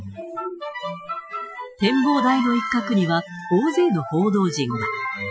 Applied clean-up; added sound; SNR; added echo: classical method Wiener filter.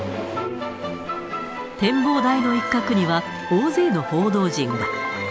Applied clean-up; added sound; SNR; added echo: none; none; none; none.